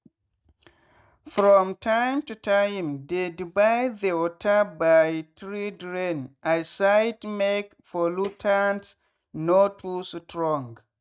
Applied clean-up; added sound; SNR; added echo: neural mask model RNNoise.